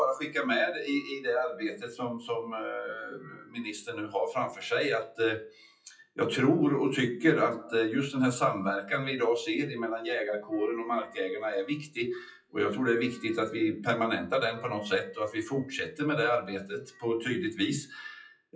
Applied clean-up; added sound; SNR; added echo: classical method WPE with log-MMSE.